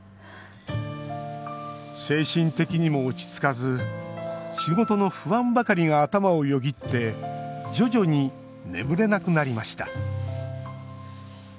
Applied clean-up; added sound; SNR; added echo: none; none; none; none.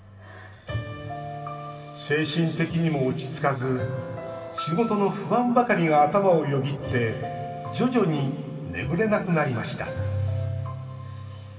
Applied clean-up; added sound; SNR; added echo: none; none; none; reverberation time 2.3 s.